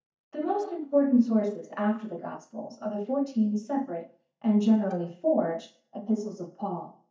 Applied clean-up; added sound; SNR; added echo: neural mask model DeepFilterNet 3.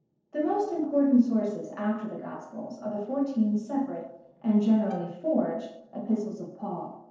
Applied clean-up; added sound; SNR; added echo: neural separator model SepFormer DNS4.